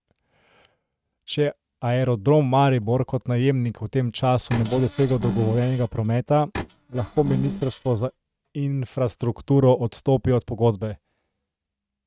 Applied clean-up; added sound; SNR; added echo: neural mask model RNNoise.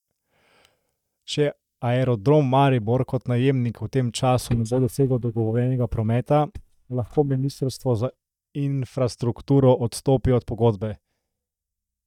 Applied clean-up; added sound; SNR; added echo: neural mask model DeepFilterNet 3.